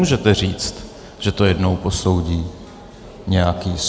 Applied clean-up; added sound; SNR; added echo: none; none; none; none.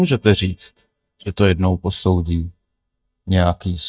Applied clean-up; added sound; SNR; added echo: neural mask model DeepFilterNet 3.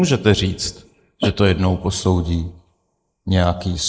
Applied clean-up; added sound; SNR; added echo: neural mask model Resemble Enhance denoiser.